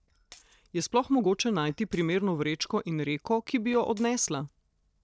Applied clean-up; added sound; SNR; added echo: neural separator model SepFormer DNS4.